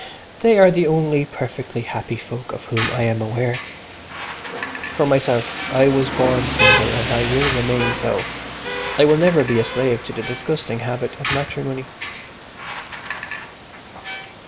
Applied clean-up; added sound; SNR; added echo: none; Rain + Squeak; 5 dB; none.